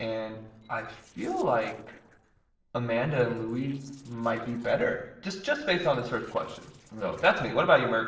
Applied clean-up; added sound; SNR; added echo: neural separator model SepFormer DNS4.